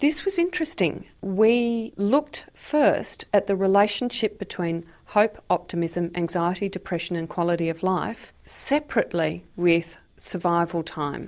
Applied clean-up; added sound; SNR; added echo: none; none; none; none.